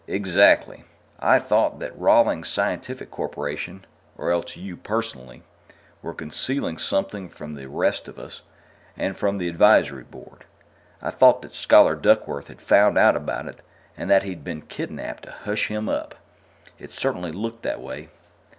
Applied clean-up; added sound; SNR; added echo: none; none; none; none.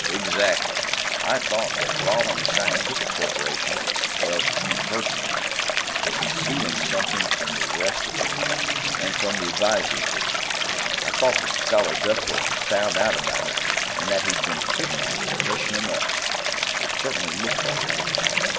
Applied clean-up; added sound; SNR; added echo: none; Stream; -5 dB; none.